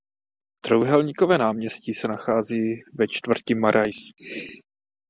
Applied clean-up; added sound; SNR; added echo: none; none; none; none.